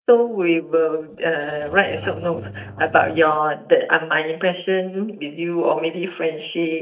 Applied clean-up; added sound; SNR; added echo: neural mask model DeepFilterNet 3.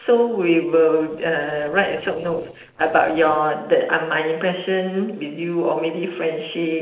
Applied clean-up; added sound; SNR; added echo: neural separator model SepFormer DNS4.